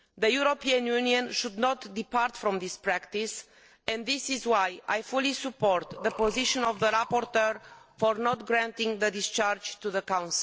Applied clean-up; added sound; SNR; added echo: neural separator model SepFormer DNS4.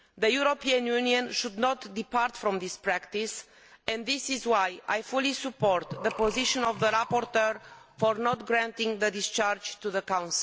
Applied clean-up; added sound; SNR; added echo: none; Breathing; 13 dB; none.